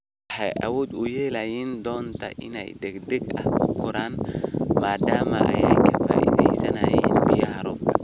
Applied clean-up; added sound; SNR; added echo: none; none; none; none.